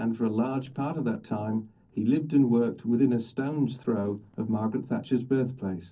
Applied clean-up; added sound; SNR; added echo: neural separator model SepFormer DNS4.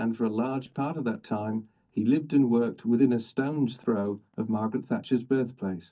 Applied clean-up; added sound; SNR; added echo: neural mask model DeepFilterNet 3.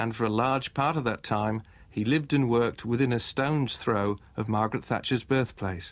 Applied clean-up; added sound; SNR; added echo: none; none; none; none.